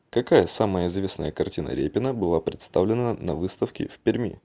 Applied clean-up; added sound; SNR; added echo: none; none; none; none.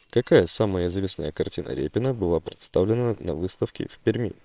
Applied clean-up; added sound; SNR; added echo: neural separator model SepFormer WHAMR!.